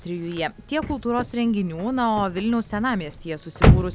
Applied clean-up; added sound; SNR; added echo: none; Slam / Car; 0 dB; none.